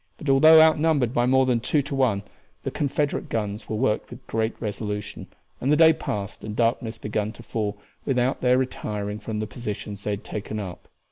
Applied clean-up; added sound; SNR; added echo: none; none; none; none.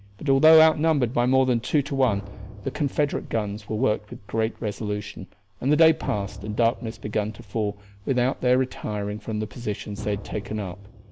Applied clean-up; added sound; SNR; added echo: none; Drum; 17 dB; none.